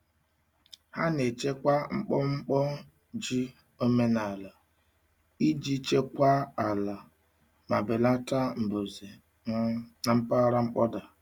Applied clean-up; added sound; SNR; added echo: none; none; none; none.